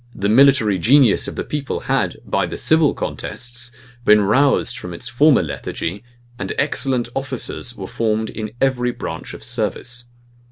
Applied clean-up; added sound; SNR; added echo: none; none; none; none.